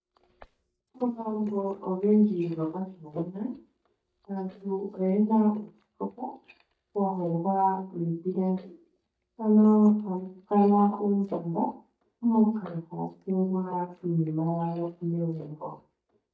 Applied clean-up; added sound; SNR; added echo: neural mask model DeepFilterNet 3.